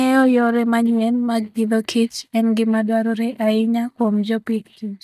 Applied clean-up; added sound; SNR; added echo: neural mask model DeepFilterNet 3.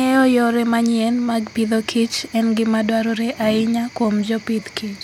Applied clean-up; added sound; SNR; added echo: none; none; none; none.